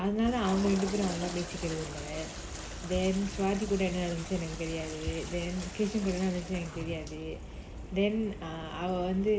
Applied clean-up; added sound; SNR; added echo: none; Toilet flush; 12 dB; reverberation time 0.5 s.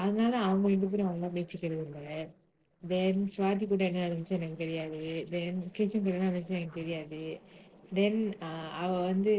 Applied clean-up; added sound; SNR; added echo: neural separator model SepFormer DNS4.